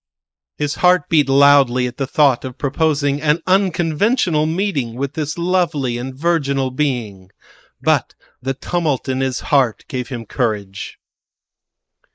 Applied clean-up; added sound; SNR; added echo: neural mask model Resemble Enhance denoiser.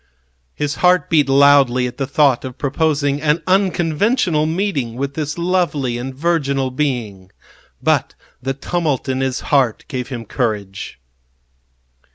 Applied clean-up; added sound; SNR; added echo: none; none; none; none.